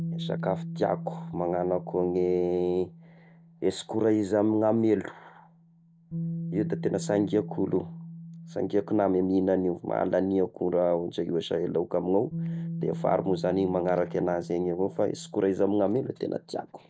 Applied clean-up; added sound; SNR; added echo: none; Bass guitar; 11 dB; none.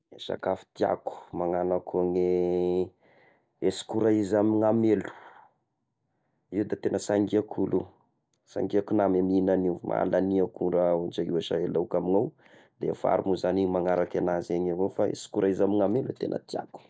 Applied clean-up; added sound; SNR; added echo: none; none; none; none.